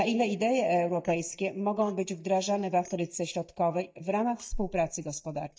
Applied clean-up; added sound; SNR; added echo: neural mask model DeepFilterNet 3.